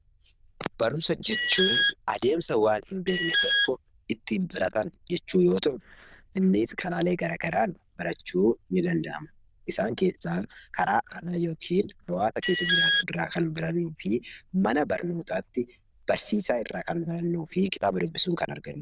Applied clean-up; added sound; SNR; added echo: neural diffusion model UNIVERSE++.